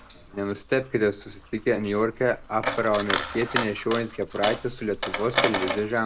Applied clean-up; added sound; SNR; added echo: none; Coin (dropping); 3 dB; none.